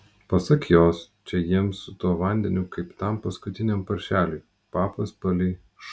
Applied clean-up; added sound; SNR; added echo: none; none; none; none.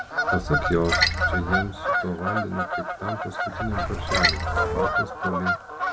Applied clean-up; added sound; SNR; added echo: none; Bird vocalization, bird call, bird song / Fowl + Splash, splatter; -5 dB; none.